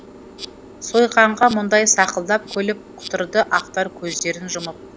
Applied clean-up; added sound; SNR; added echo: none; Insect; 17 dB; none.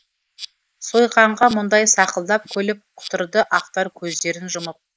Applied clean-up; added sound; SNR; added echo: neural mask model Resemble Enhance denoiser.